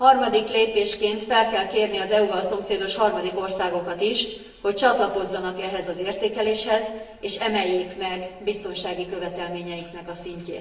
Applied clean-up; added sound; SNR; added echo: none; none; none; reverberation time 1.0 s.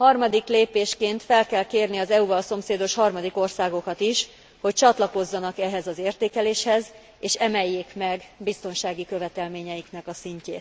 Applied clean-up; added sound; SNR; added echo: none; none; none; none.